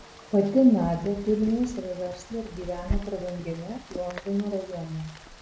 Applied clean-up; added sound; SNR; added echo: none; Rain; 12 dB; none.